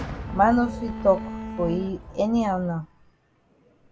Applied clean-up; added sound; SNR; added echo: none; Bowed string instrument + Fireworks; 10 dB; none.